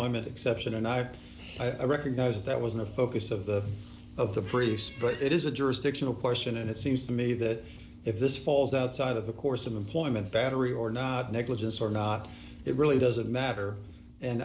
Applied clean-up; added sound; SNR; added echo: none; Squeak; 17 dB; none.